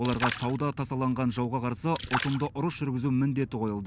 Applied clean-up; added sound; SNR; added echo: none; Splash, splatter; 9 dB; none.